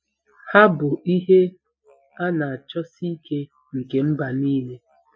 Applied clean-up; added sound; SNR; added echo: classical method Wiener filter.